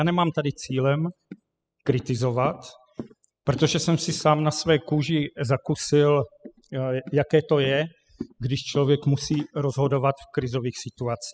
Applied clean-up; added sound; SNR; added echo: classical method spectral subtraction.